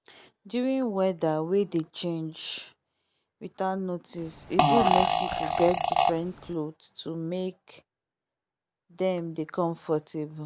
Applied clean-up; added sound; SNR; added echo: none; Fart; -5 dB; none.